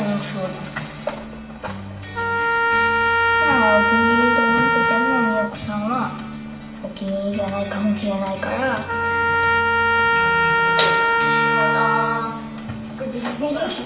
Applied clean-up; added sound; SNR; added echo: none; Trumpet; -4 dB; reverberation time 1.0 s.